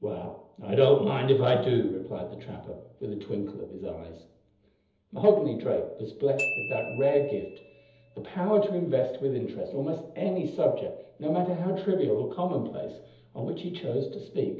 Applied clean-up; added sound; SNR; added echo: none; Glockenspiel; 11 dB; reverberation time 0.7 s.